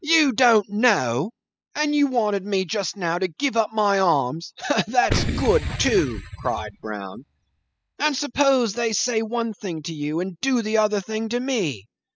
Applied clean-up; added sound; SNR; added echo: classical method spectral subtraction.